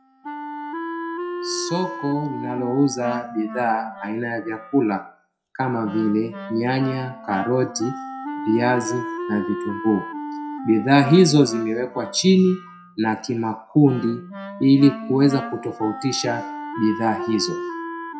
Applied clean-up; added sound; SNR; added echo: classical method WPE with log-MMSE.